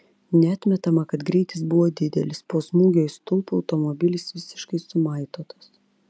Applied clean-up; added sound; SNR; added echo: none; none; none; none.